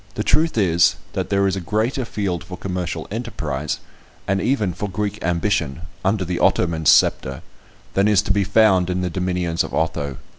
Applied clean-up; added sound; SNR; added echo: none; none; none; none.